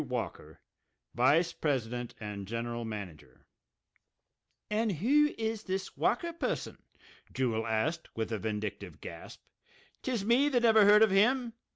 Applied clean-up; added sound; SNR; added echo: none; none; none; none.